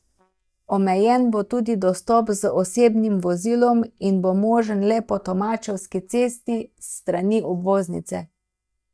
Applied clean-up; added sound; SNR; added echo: neural mask model DeepFilterNet 3.